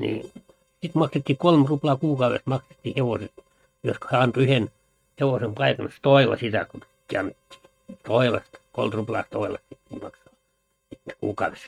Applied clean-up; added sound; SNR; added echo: neural mask model RNNoise.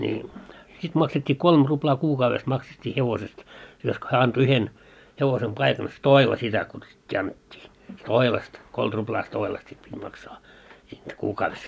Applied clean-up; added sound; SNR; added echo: none; none; none; none.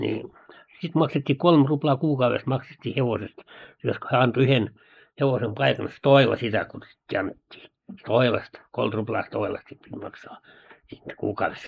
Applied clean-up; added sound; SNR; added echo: neural mask model Resemble Enhance denoiser.